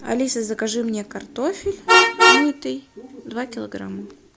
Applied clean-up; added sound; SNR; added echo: none; Vehicle horn, car horn, honking; -4 dB; none.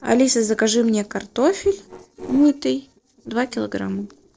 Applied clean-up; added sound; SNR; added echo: neural separator model SepFormer DNS4.